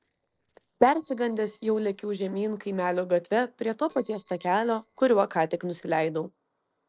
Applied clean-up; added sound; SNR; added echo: neural separator model SepFormer DNS4.